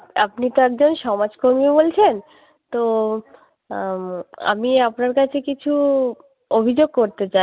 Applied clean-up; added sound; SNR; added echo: none; none; none; none.